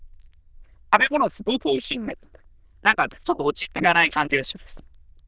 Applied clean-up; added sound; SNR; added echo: neural diffusion model UNIVERSE++.